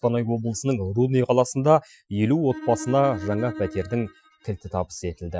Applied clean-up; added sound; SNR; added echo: classical method Wiener filter.